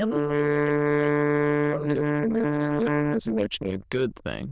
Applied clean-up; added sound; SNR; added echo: neural diffusion model UNIVERSE++.